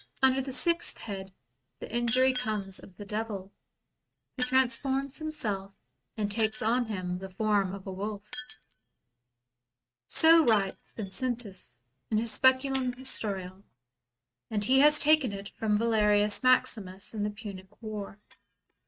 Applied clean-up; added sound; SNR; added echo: neural mask model RNNoise.